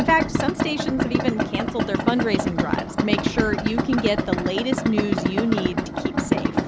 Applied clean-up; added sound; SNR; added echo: none; Idling; -2 dB; none.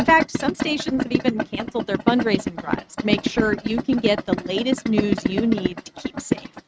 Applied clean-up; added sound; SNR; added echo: neural mask model RNNoise.